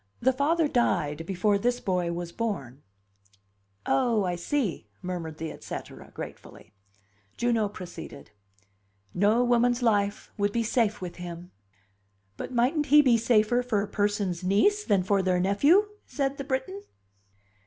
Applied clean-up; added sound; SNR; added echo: none; none; none; none.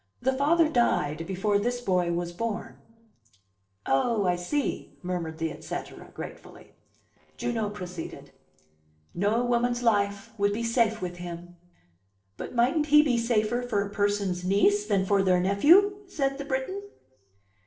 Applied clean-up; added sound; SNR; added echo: neural separator model SepFormer DNS4.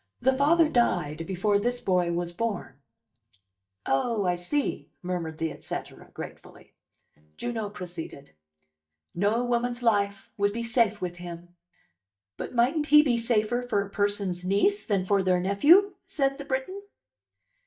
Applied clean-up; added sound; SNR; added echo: neural mask model DeepFilterNet 3.